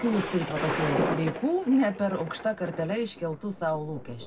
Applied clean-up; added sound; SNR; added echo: none; Thunder; 6 dB; reverberation time 0.3 s.